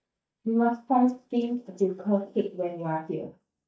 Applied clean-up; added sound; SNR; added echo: neural mask model DeepFilterNet 3.